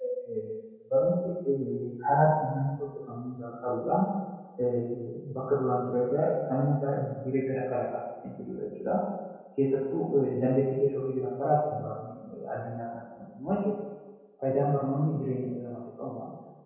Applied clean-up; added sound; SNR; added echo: none; none; none; reverberation time 1.2 s.